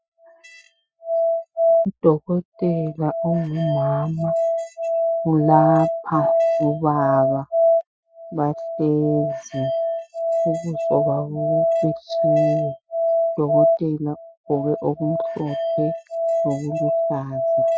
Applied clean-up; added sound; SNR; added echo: classical method Wiener filter.